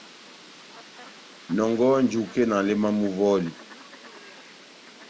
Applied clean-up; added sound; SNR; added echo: none; Fowl; 20 dB; none.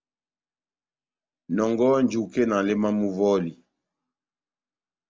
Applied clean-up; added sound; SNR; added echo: none; none; none; none.